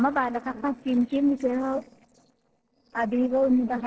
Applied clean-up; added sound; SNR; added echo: neural separator model SepFormer DNS4.